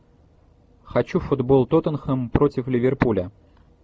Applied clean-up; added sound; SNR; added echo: none; none; none; none.